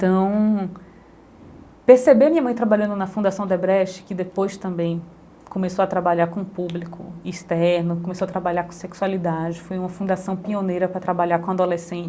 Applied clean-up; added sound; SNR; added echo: none; none; none; none.